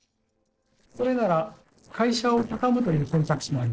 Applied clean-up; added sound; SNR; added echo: neural separator model SepFormer DNS4.